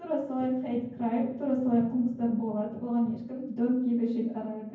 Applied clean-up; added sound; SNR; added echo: none; none; none; reverberation time 0.9 s.